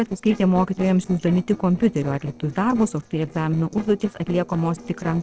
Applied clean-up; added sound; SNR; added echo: neural separator model SepFormer DNS4.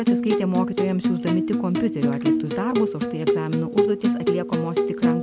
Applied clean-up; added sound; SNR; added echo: none; Acoustic guitar; -3 dB; none.